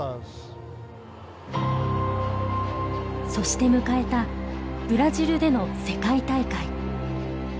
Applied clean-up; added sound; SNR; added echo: none; none; none; none.